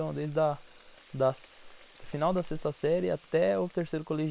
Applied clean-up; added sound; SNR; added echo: neural separator model SepFormer WHAM!.